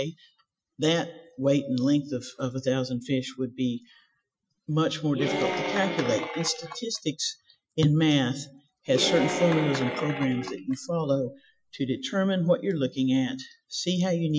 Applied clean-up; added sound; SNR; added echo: classical method Wiener filter.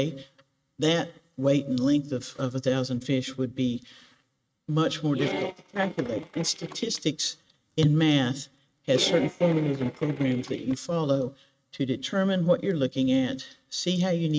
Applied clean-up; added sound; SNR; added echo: neural mask model RNNoise.